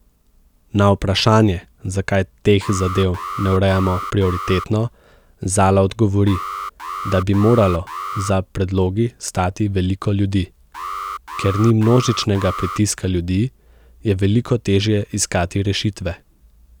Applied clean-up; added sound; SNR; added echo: none; Alarm; 12 dB; none.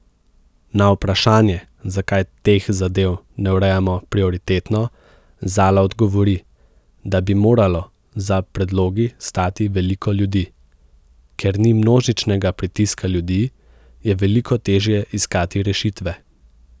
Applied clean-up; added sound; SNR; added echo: none; none; none; none.